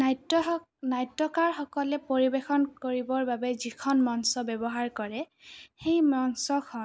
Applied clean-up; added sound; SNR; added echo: none; none; none; none.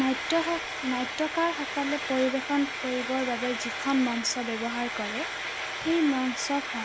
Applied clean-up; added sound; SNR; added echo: none; Frying (food); 5 dB; none.